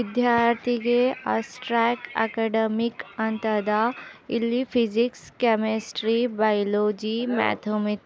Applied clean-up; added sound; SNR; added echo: none; none; none; none.